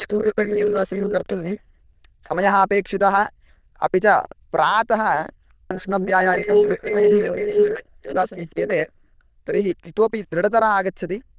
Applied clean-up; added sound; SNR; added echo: neural diffusion model UNIVERSE++.